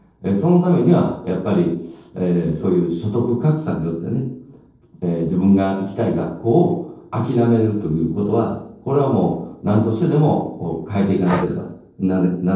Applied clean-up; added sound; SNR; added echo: neural separator model SepFormer DNS4.